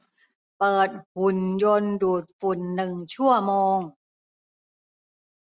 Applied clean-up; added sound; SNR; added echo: none; none; none; none.